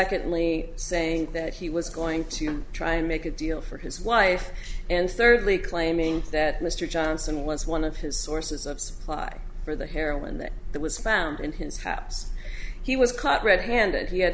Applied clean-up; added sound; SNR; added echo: none; none; none; none.